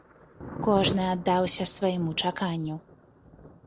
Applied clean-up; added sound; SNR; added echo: none; Thunder; 13 dB; none.